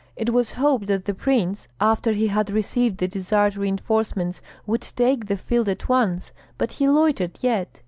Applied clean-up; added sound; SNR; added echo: none; none; none; none.